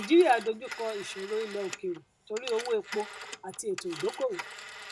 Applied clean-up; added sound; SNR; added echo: none; Telephone; 13 dB; none.